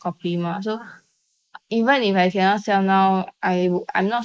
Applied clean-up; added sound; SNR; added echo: neural mask model Resemble Enhance denoiser.